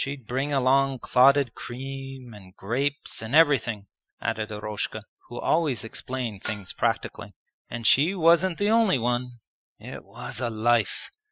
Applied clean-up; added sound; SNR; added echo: classical method Wiener filter.